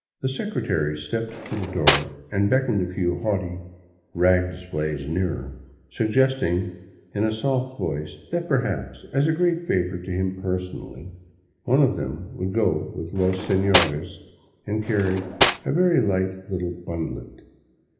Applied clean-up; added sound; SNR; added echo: none; Cutlery, silverware; 0 dB; reverberation time 1.0 s.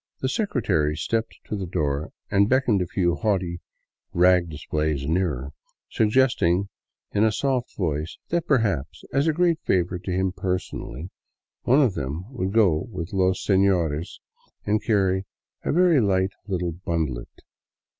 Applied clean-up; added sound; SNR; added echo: none; none; none; none.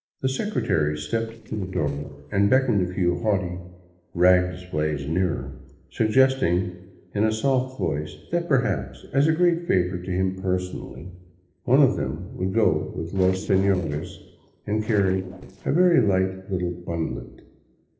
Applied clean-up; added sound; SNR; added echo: neural separator model SepFormer DNS4.